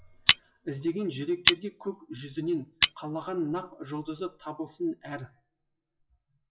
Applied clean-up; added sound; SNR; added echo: classical method WPE with log-MMSE.